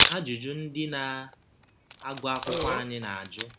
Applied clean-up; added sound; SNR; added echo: none; Burping, eructation + Camera; -3 dB; none.